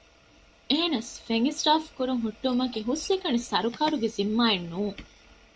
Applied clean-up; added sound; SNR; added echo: none; none; none; none.